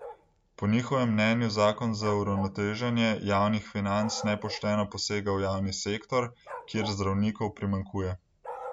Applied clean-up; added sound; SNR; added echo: none; Bark; 17 dB; none.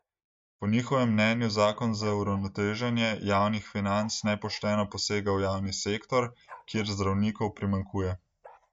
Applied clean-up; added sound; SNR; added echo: neural mask model DeepFilterNet 3.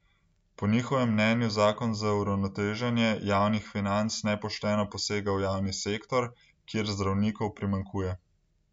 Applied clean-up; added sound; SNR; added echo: none; none; none; none.